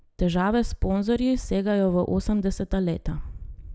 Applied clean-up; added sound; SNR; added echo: none; none; none; none.